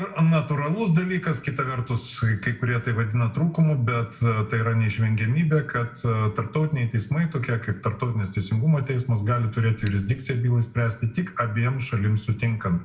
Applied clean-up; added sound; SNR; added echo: none; Scissors; 16 dB; reverberation time 1.0 s.